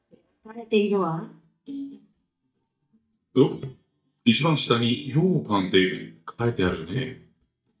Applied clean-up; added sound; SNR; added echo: neural mask model DeepFilterNet 3.